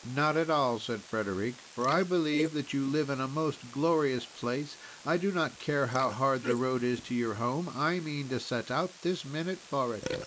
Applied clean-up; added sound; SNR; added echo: neural mask model Resemble Enhance denoiser.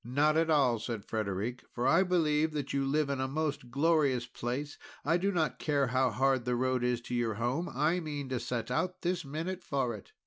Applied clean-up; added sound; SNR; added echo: none; none; none; none.